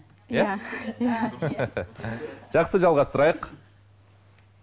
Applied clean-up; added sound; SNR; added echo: none; none; none; none.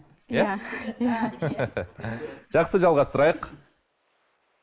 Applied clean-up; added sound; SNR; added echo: neural mask model Resemble Enhance denoiser.